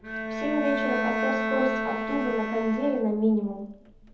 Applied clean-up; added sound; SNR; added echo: none; Bowed string instrument; 3 dB; reverberation time 0.7 s.